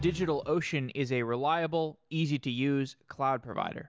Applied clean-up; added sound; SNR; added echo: none; none; none; none.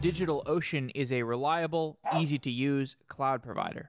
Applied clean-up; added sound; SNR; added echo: none; Bark; 4 dB; none.